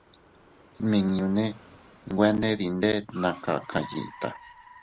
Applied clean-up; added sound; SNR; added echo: none; Car; 20 dB; none.